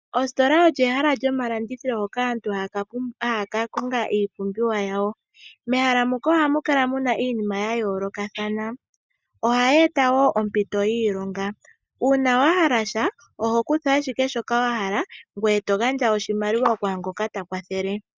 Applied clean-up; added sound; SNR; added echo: neural mask model DeepFilterNet 3.